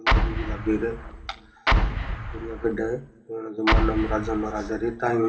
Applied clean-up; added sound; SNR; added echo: none; Explosion; -2 dB; reverberation time 1.7 s.